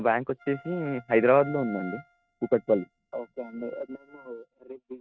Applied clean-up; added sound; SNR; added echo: neural mask model RNNoise.